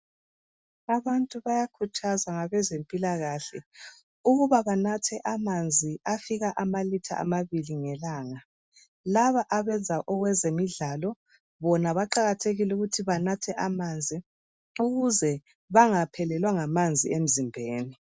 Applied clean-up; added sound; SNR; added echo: none; none; none; none.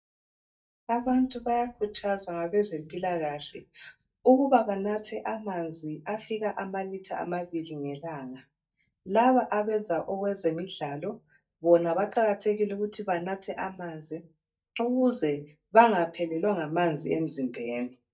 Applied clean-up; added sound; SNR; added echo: neural mask model DeepFilterNet 3.